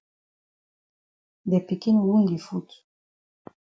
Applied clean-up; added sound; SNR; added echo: none; none; none; none.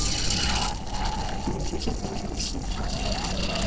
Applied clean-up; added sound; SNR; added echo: neural separator model SepFormer DNS4.